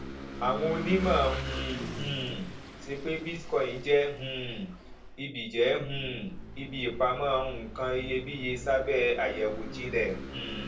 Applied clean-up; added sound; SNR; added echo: none; Engine / Vehicle; 8 dB; reverberation time 0.3 s.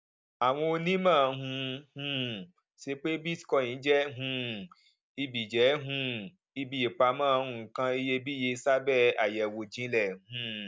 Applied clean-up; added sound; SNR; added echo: none; none; none; none.